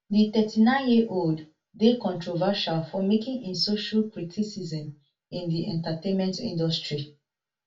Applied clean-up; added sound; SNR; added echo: none; none; none; reverberation time 0.2 s.